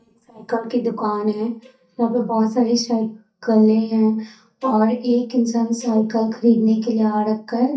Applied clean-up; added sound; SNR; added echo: neural mask model DeepFilterNet 3.